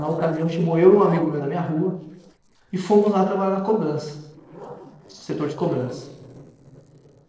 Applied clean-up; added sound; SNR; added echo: neural separator model SepFormer DNS4.